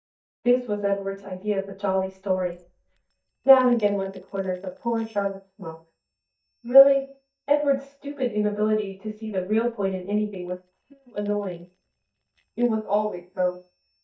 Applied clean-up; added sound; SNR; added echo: neural mask model DeepFilterNet 3.